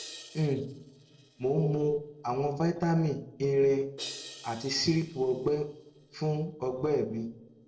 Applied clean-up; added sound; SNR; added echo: neural separator model SepFormer DNS4.